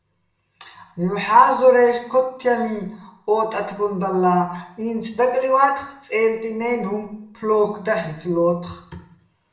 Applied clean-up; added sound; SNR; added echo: none; none; none; reverberation time 0.6 s.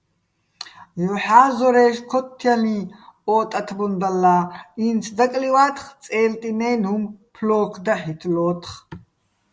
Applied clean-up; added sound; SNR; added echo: none; none; none; none.